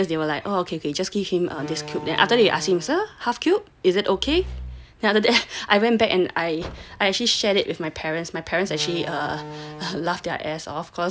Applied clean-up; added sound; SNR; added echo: none; Slam; 17 dB; none.